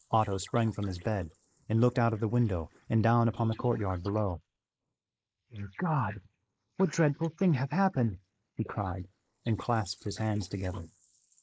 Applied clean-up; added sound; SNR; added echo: neural mask model Resemble Enhance denoiser.